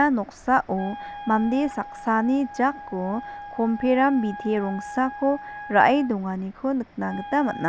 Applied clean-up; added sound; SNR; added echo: none; Wind instrument, woodwind instrument; 15 dB; none.